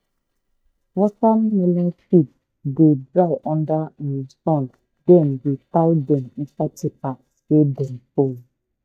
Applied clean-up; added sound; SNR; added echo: neural mask model DeepFilterNet 3.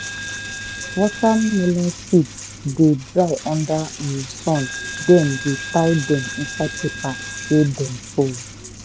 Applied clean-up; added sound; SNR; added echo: none; Coin (dropping); 10 dB; none.